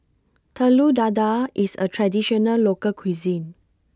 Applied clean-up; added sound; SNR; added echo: none; none; none; none.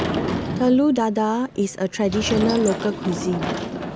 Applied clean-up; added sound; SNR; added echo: none; Sliding door / Slam; 6 dB; none.